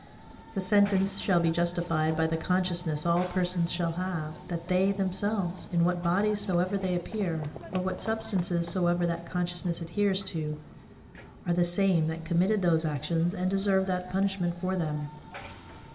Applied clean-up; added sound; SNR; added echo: none; Run / Train; 17 dB; reverberation time 1.4 s.